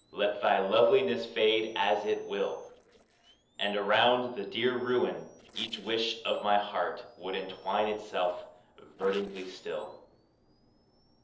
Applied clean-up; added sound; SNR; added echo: neural separator model SepFormer DNS4.